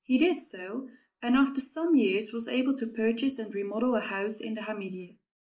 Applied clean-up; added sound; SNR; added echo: neural mask model Resemble Enhance denoiser.